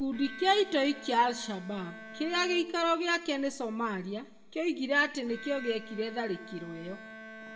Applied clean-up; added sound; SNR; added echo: none; Bowed string instrument; 17 dB; reverberation time 0.5 s.